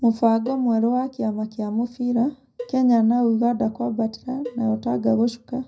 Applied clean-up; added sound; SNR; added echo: none; Cowbell; 20 dB; reverberation time 0.4 s.